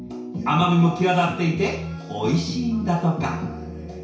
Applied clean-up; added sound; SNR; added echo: none; none; none; reverberation time 0.6 s.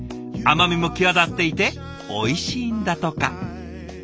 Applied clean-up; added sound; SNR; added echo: none; none; none; none.